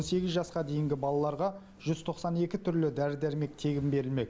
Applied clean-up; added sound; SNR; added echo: none; none; none; none.